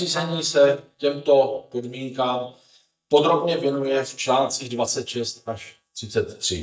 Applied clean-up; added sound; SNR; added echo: neural mask model DeepFilterNet 3.